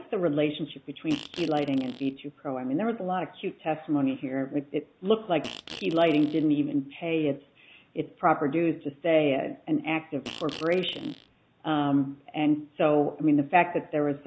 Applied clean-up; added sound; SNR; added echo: none; Fart; 15 dB; none.